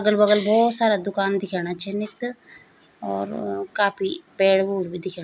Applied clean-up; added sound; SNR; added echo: none; none; none; none.